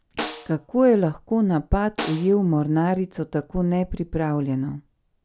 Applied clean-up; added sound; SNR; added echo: none; Snare drum; 13 dB; none.